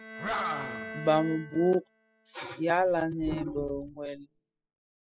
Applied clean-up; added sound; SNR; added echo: classical method spectral subtraction.